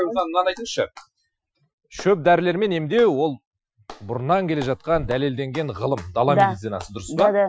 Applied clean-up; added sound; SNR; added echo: classical method Wiener filter.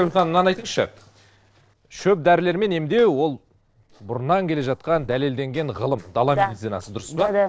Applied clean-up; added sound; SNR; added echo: neural separator model SepFormer DNS4.